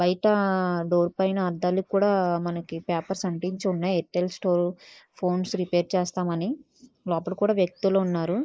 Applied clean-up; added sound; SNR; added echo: neural mask model Resemble Enhance denoiser.